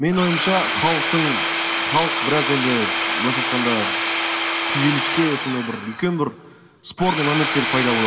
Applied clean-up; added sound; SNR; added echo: none; Tools / Domestic sounds, home sounds; -3 dB; reverberation time 0.4 s.